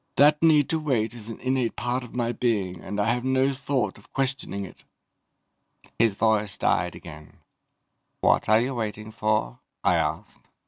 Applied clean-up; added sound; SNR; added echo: none; none; none; none.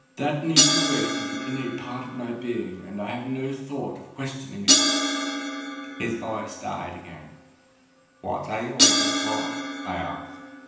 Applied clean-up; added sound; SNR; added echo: none; Crash cymbal; -4 dB; reverberation time 0.9 s.